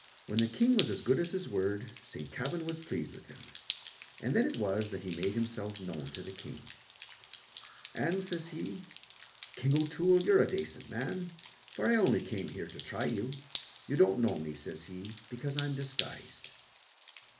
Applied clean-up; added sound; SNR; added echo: none; Drip; 7 dB; reverberation time 0.3 s.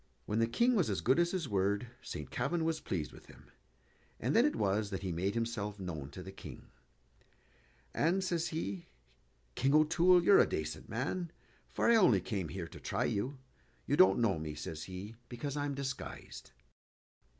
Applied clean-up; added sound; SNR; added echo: none; none; none; none.